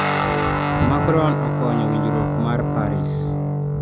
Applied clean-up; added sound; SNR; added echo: none; Guitar; -3 dB; none.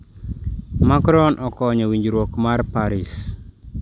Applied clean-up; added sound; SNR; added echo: none; none; none; none.